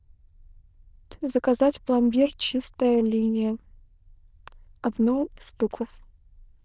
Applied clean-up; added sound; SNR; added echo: neural diffusion model UNIVERSE++.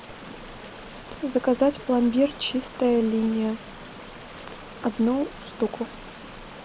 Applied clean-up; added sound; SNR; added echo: none; Stream; 15 dB; none.